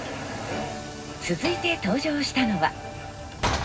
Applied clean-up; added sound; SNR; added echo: none; Sliding door / Train; 7 dB; reverberation time 0.4 s.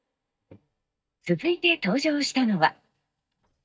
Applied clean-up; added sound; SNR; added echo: neural mask model DeepFilterNet 3.